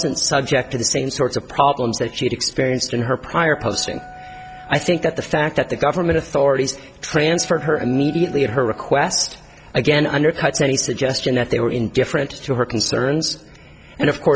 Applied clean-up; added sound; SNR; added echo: none; Wind instrument, woodwind instrument; 19 dB; none.